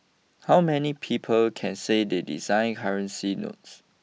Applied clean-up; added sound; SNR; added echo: none; none; none; none.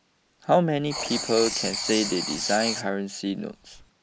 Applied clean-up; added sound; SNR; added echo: none; Writing; 7 dB; none.